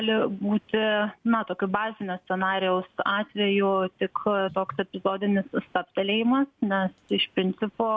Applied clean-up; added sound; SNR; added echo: none; none; none; none.